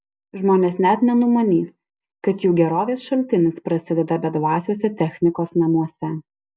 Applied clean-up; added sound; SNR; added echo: none; none; none; none.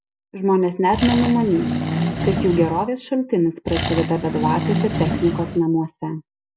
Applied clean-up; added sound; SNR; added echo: none; Accelerating, revving, vroom; 3 dB; none.